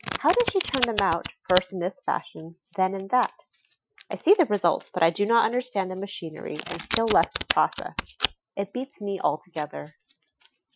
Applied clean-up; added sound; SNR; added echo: classical method Wiener filter.